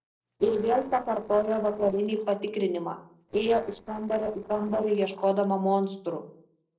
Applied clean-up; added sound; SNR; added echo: neural separator model SepFormer DNS4.